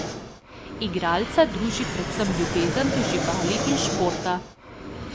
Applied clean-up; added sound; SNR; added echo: none; Fixed-wing aircraft, airplane; 2 dB; none.